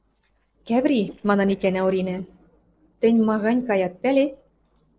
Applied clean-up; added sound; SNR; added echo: neural separator model SepFormer DNS4.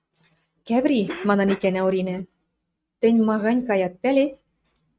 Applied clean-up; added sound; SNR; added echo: neural mask model RNNoise.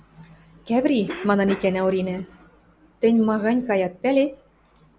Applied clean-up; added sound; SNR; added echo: none; Cough; 19 dB; none.